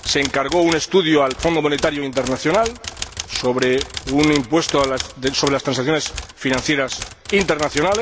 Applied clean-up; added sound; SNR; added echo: none; Typewriter; 12 dB; none.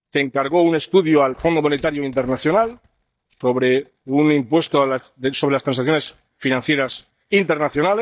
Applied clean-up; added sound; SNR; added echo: neural mask model DeepFilterNet 3.